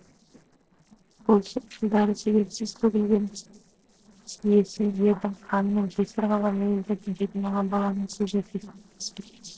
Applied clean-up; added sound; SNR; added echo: neural separator model SepFormer DNS4.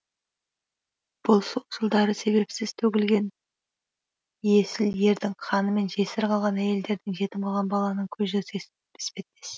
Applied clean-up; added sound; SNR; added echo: none; none; none; none.